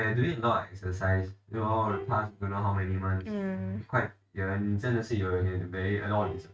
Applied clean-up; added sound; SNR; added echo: neural mask model RNNoise.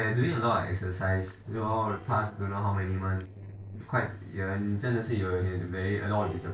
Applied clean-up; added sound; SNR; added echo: neural separator model SepFormer DNS4.